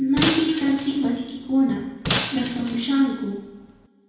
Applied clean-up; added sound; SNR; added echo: none; Shatter; 7 dB; reverberation time 0.9 s.